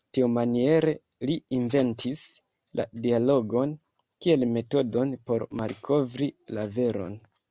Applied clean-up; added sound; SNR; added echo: none; Tambourine; 19 dB; none.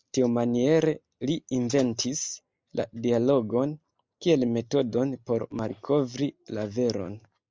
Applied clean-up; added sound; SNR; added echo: neural mask model Resemble Enhance denoiser.